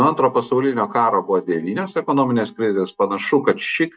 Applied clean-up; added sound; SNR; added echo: neural mask model DeepFilterNet 3.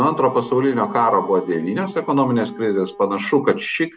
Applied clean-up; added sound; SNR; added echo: none; Bowed string instrument; 20 dB; none.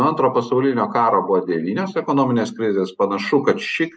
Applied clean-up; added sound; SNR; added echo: neural mask model Resemble Enhance denoiser.